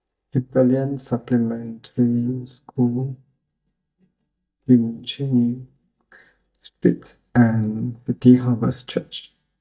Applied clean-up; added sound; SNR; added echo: neural mask model DeepFilterNet 3.